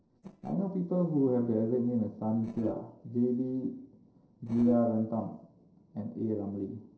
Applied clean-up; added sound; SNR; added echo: neural separator model SepFormer DNS4.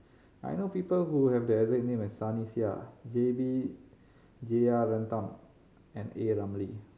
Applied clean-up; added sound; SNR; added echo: none; none; none; none.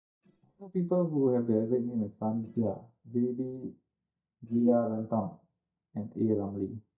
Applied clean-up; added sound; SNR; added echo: neural mask model DeepFilterNet 3.